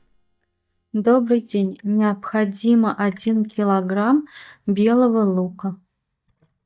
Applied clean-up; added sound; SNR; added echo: neural mask model DeepFilterNet 3.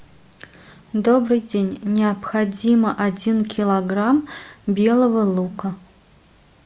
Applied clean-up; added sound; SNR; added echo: none; none; none; none.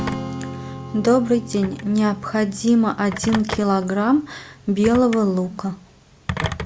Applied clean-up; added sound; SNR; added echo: none; Telephone + Strum; 11 dB; none.